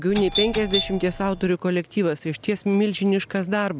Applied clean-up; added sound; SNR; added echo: none; Doorbell; 1 dB; none.